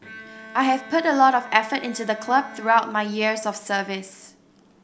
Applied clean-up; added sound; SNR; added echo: none; Bowed string instrument; 19 dB; none.